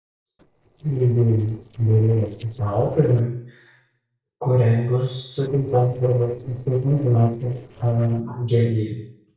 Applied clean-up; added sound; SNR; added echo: neural separator model SepFormer DNS4.